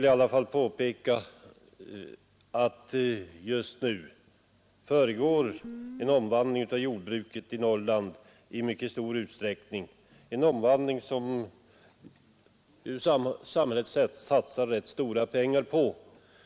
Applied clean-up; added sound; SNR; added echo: none; Guitar; 12 dB; none.